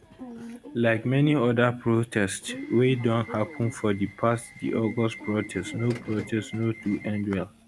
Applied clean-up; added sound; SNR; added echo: none; Subway, metro, underground / Alarm; 15 dB; none.